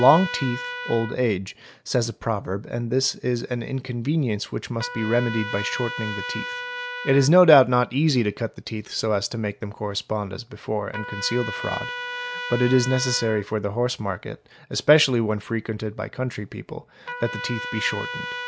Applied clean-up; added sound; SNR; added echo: none; Trumpet; 12 dB; none.